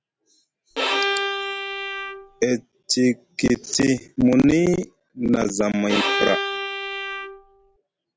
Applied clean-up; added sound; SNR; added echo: none; Bowed string instrument; 3 dB; none.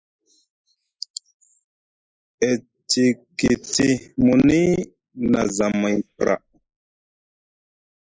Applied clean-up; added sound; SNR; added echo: neural mask model Resemble Enhance denoiser.